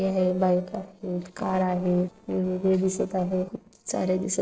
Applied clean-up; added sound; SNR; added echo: neural separator model SepFormer DNS4.